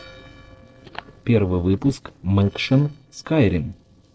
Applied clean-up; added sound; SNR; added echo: neural separator model SepFormer DNS4.